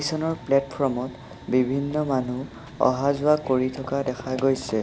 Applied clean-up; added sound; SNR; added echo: none; Run / Train; 16 dB; none.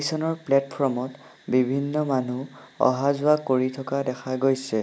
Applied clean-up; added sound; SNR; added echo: none; none; none; none.